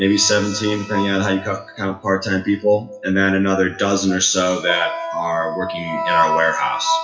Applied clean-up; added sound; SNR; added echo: classical method WPE with log-MMSE.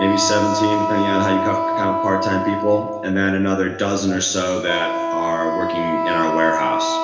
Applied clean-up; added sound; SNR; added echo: none; Wind instrument, woodwind instrument; 1 dB; reverberation time 1.9 s.